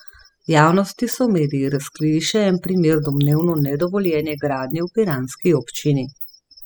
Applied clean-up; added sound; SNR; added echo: classical method spectral subtraction.